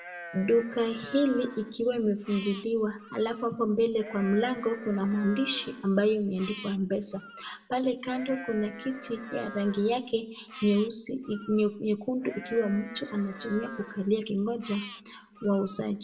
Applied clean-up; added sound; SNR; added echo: none; Livestock, farm animals, working animals; 16 dB; reverberation time 0.5 s.